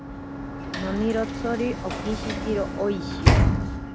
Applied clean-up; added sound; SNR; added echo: none; Sliding door / Slam; -4 dB; none.